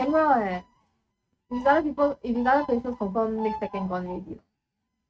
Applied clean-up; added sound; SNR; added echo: neural mask model RNNoise.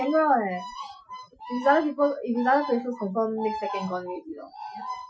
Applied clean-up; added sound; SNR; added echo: classical method Wiener filter.